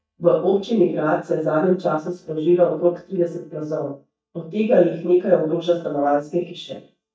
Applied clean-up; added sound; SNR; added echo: neural mask model DeepFilterNet 3.